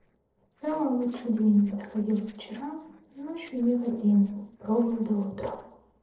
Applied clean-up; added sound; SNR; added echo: neural separator model SepFormer DNS4.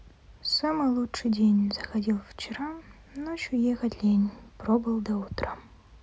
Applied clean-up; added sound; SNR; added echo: none; none; none; none.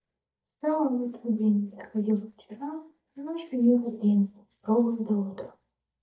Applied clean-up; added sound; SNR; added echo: neural mask model DeepFilterNet 3.